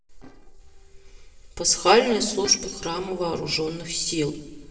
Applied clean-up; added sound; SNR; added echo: neural separator model SepFormer DNS4.